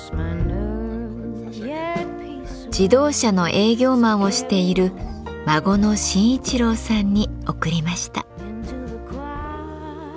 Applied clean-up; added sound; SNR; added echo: none; none; none; none.